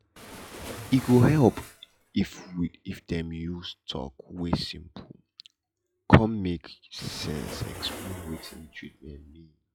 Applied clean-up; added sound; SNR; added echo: classical method log-MMSE.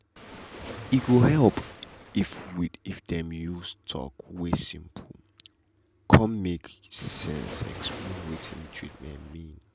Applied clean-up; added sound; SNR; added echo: none; Waves, surf; 13 dB; none.